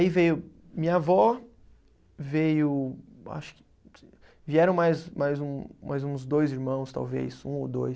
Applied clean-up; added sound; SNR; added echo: none; none; none; none.